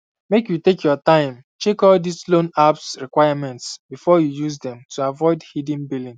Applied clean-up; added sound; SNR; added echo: none; none; none; none.